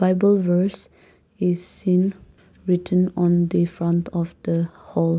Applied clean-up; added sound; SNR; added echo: none; none; none; none.